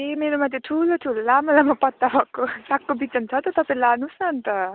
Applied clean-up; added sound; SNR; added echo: none; none; none; none.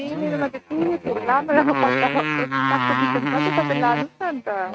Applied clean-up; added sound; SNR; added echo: neural mask model RNNoise.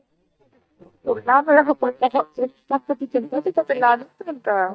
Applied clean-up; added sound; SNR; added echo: neural mask model DeepFilterNet 3.